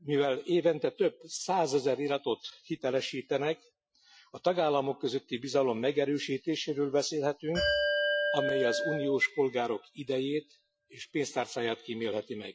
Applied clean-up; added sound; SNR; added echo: classical method Wiener filter.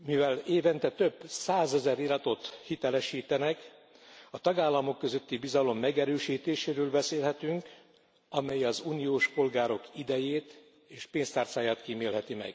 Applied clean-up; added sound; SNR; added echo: none; none; none; none.